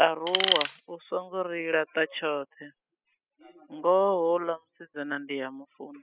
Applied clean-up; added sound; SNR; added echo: classical method spectral subtraction.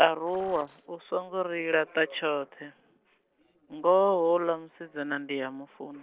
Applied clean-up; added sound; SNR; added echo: neural separator model SepFormer DNS4.